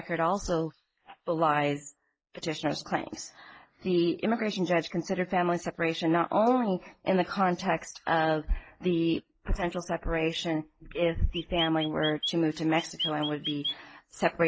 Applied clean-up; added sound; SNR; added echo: neural mask model Resemble Enhance denoiser.